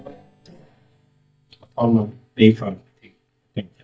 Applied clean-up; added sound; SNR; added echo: neural mask model DeepFilterNet 3.